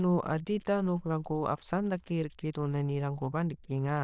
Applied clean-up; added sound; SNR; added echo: neural diffusion model UNIVERSE++.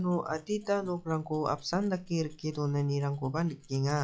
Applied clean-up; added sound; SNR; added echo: classical method log-MMSE.